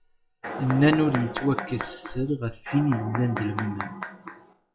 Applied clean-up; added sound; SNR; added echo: classical method WPE with log-MMSE.